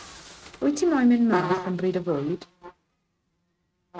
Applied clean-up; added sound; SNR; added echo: neural mask model RNNoise.